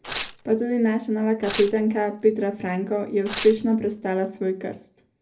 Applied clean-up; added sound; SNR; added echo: none; Tearing; 14 dB; reverberation time 0.3 s.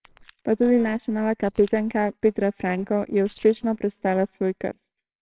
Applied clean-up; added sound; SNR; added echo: neural separator model SepFormer WHAMR!.